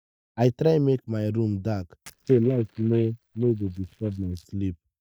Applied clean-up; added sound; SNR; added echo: neural mask model DeepFilterNet 3.